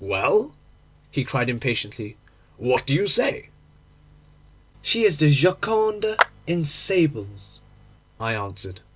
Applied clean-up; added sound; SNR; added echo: none; Clapping; 4 dB; none.